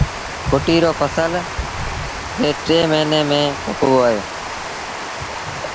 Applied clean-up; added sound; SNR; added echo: none; Water; 6 dB; none.